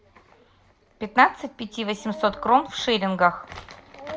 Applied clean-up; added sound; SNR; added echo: none; none; none; none.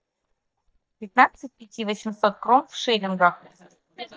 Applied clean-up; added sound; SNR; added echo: neural mask model DeepFilterNet 3.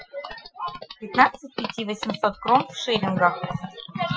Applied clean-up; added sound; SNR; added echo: classical method Wiener filter.